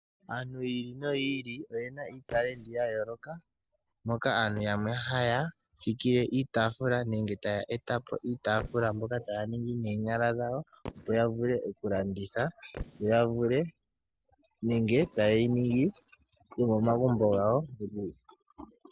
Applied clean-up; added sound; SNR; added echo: neural separator model SepFormer DNS4.